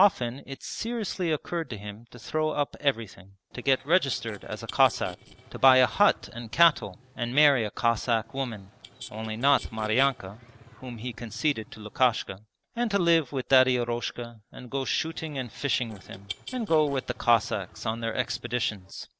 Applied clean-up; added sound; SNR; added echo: neural separator model SepFormer DNS4.